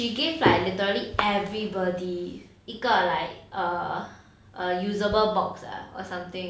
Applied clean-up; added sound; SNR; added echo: none; Bass drum; 17 dB; none.